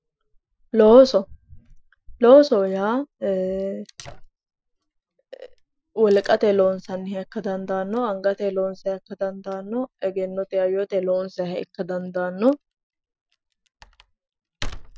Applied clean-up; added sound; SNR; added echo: classical method Wiener filter.